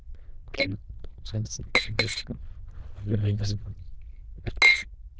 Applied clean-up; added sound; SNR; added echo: neural diffusion model UNIVERSE++.